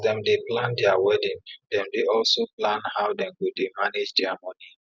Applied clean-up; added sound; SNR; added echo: none; none; none; none.